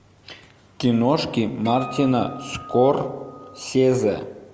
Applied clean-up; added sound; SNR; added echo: none; Acoustic guitar; 16 dB; none.